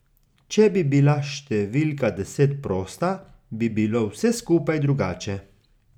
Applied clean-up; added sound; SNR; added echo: none; none; none; none.